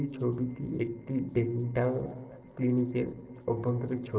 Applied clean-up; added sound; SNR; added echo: neural separator model SepFormer DNS4.